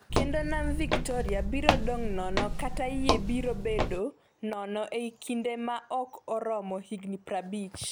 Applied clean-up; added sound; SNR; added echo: none; Walk, footsteps; -4 dB; none.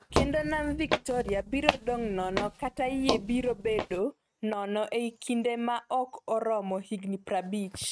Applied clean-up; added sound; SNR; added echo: neural mask model RNNoise.